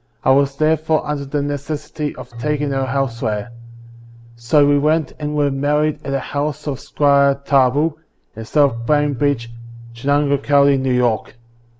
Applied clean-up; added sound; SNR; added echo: none; Keyboard (musical); 16 dB; none.